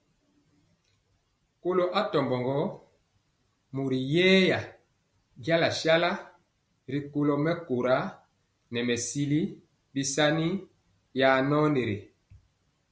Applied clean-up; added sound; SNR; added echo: none; none; none; none.